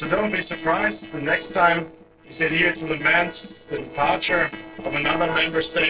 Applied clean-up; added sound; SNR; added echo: neural separator model SepFormer DNS4.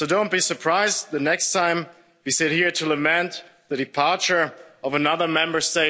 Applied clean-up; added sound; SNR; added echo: none; none; none; none.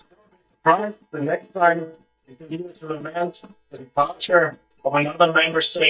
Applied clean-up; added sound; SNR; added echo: neural mask model DeepFilterNet 3.